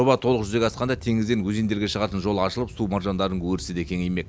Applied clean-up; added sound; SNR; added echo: none; none; none; none.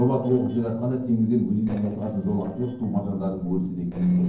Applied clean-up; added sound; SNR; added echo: neural separator model SepFormer DNS4.